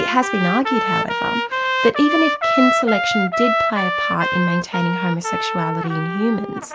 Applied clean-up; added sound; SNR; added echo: none; Trumpet; 1 dB; none.